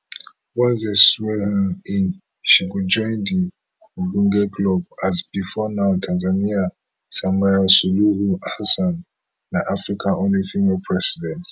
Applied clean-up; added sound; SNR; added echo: none; none; none; none.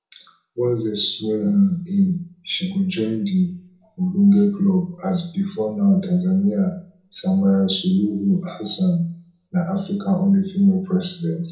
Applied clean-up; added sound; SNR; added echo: none; none; none; reverberation time 0.6 s.